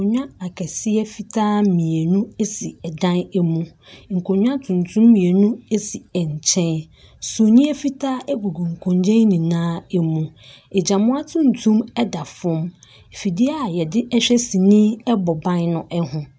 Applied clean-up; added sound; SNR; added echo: none; none; none; none.